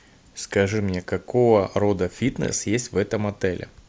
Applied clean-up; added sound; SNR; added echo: none; none; none; none.